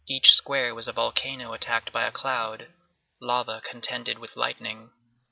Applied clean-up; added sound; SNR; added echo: none; none; none; none.